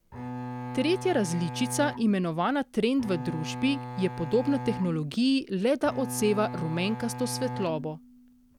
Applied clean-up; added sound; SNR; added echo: none; Bowed string instrument; 9 dB; none.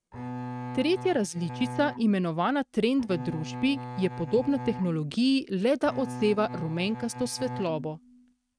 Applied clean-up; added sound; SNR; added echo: neural mask model RNNoise.